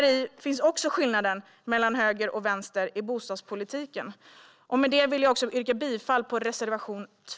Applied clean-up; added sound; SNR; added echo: none; none; none; none.